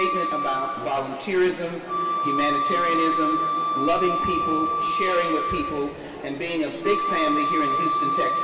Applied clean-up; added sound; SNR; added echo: none; Wind instrument, woodwind instrument; -1 dB; reverberation time 2.5 s.